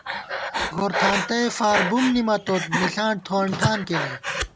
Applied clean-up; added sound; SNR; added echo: none; Breathing; 4 dB; none.